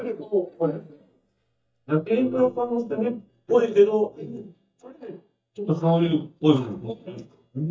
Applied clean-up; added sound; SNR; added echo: neural mask model DeepFilterNet 3.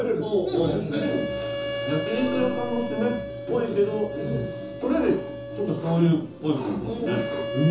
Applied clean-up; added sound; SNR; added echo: none; Wind instrument, woodwind instrument; 8 dB; reverberation time 0.6 s.